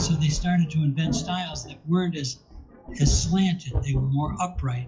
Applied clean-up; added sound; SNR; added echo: classical method WPE with log-MMSE.